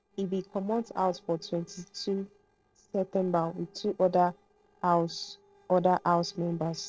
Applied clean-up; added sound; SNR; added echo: neural separator model SepFormer DNS4.